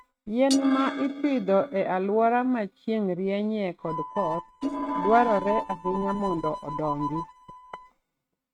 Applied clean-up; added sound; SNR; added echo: neural mask model RNNoise.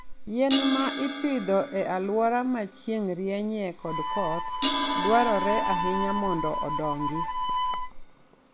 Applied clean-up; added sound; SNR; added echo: none; Crash cymbal + Harmonica; 1 dB; none.